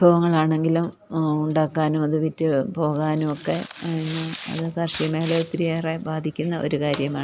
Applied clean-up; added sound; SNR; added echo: none; Tearing; 18 dB; none.